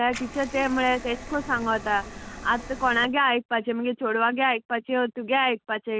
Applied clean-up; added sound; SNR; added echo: none; Liquid; 14 dB; none.